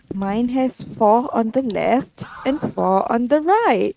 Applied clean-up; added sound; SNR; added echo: neural mask model RNNoise.